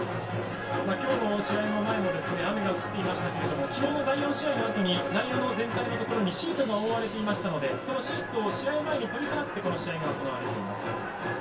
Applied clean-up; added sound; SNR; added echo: none; Alarm; 19 dB; reverberation time 0.2 s.